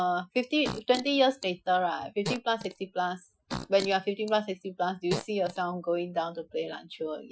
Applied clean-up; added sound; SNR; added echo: classical method Wiener filter.